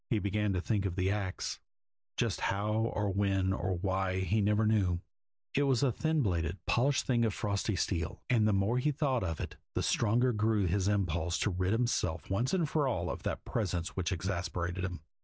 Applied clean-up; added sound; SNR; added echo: none; none; none; none.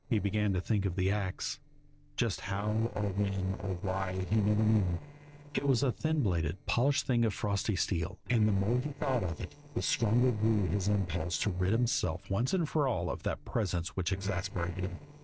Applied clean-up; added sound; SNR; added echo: neural separator model SepFormer DNS4.